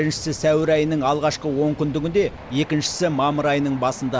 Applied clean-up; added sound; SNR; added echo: none; none; none; none.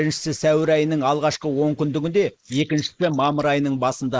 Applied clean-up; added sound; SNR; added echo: neural mask model Resemble Enhance denoiser.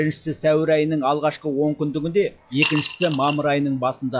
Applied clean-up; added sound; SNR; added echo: classical method log-MMSE.